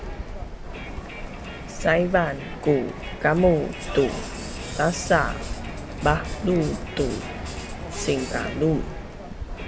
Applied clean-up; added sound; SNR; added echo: none; Crowd; 9 dB; none.